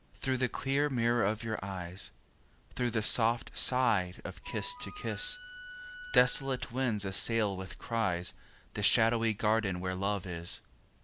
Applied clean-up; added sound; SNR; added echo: none; Wind instrument, woodwind instrument; 16 dB; none.